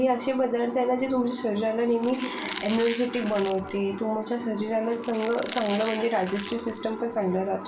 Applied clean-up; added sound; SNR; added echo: none; Squeak; 12 dB; reverberation time 0.3 s.